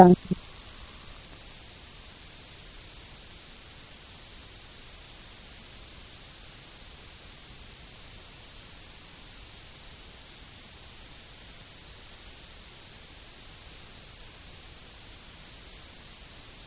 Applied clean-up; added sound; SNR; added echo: none; none; none; none.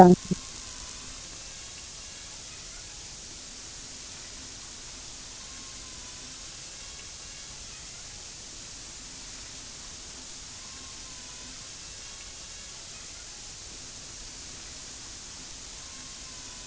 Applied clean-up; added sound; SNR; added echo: none; Toilet flush / Door; 19 dB; none.